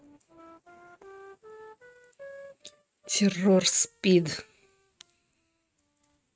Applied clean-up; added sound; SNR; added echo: neural mask model RNNoise.